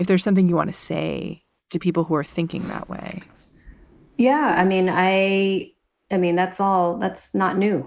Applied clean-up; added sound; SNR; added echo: neural mask model Resemble Enhance denoiser.